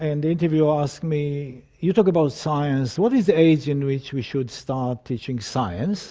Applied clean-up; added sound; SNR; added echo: none; none; none; none.